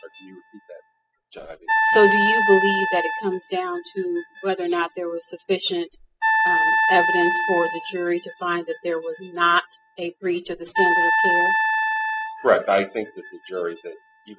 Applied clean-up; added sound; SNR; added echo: classical method spectral subtraction.